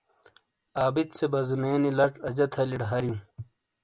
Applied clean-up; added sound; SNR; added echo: none; none; none; none.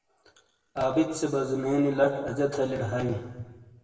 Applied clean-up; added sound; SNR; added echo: none; none; none; reverberation time 1.2 s.